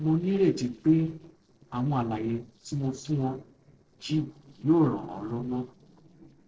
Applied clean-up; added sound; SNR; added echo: neural separator model SepFormer DNS4.